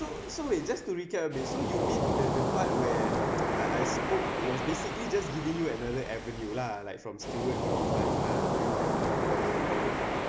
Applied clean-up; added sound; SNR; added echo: none; Waves, surf; -4 dB; none.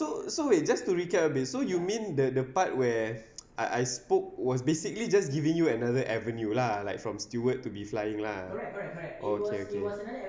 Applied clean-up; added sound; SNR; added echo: none; none; none; none.